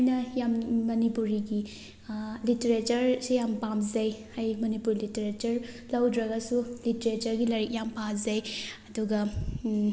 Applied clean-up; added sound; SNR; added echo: none; none; none; none.